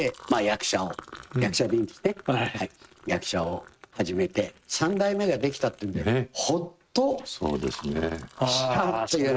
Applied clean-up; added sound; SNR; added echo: neural mask model RNNoise.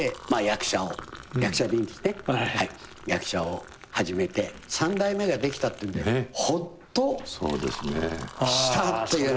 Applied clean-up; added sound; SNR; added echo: none; Liquid; 16 dB; none.